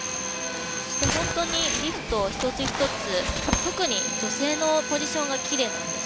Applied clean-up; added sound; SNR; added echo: none; Drill + Crumpling, crinkling; 1 dB; none.